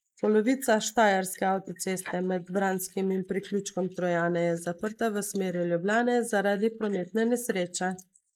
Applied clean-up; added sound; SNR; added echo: neural mask model Resemble Enhance denoiser.